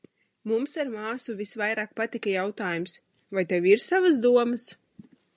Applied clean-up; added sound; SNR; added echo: none; none; none; none.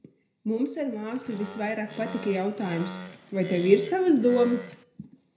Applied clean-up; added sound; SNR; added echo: none; Animal; 14 dB; reverberation time 0.5 s.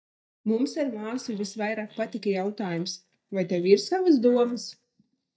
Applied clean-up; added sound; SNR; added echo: neural mask model DeepFilterNet 3.